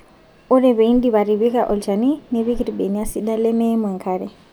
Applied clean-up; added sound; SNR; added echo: none; Walk, footsteps; 19 dB; none.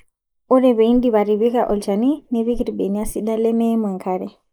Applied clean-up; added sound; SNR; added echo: neural mask model Resemble Enhance denoiser.